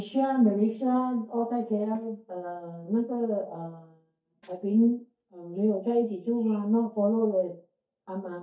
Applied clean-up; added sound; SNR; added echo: neural mask model DeepFilterNet 3.